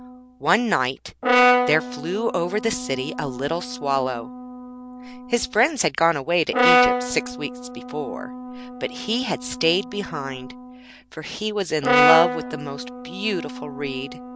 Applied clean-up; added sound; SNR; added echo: none; Brass instrument; 0 dB; none.